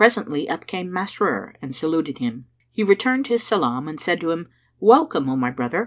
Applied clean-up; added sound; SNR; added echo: none; none; none; none.